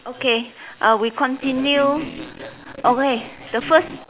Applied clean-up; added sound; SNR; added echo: none; none; none; none.